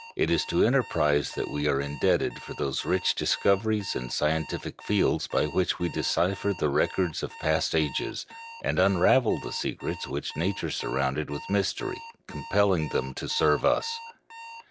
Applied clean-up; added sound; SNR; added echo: none; Alarm; 17 dB; none.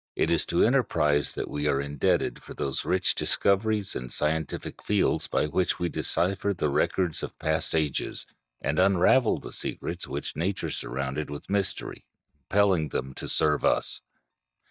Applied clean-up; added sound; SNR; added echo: neural mask model DeepFilterNet 3.